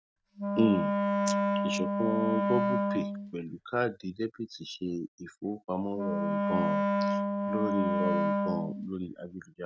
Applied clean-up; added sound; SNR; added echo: none; Wind instrument, woodwind instrument; -4 dB; none.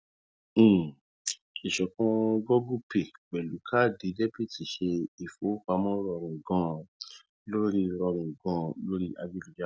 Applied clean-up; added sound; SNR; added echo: none; none; none; none.